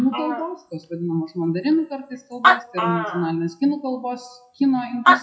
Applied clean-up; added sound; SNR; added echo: classical method WPE with log-MMSE.